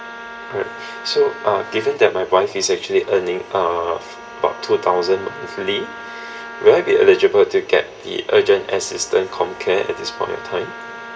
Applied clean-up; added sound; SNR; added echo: none; Wind instrument, woodwind instrument; 17 dB; reverberation time 1.9 s.